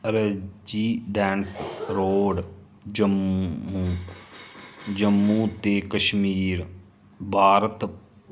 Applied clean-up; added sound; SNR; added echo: none; none; none; none.